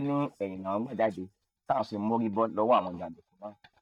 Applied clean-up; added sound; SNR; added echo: neural mask model DeepFilterNet 3.